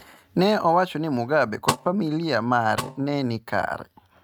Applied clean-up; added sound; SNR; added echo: neural mask model RNNoise.